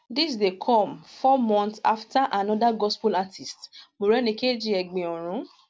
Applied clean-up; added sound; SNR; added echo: none; none; none; none.